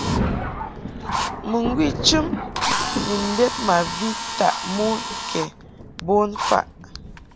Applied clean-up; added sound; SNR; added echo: none; Drill + Thunder; 3 dB; none.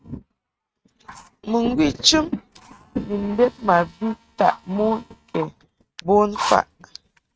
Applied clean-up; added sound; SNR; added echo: neural mask model RNNoise.